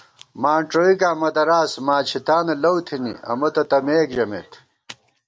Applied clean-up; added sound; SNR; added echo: none; none; none; none.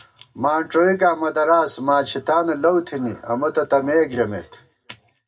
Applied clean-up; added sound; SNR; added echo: none; none; none; reverberation time 0.2 s.